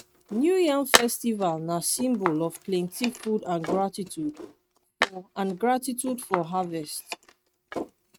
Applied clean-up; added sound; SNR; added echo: neural mask model RNNoise.